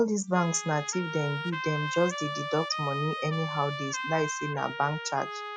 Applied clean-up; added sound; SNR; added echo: classical method spectral subtraction.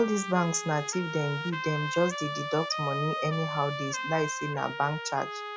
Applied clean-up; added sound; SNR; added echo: none; Trumpet; 5 dB; none.